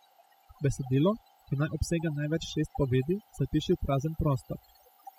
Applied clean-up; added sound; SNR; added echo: classical method spectral subtraction.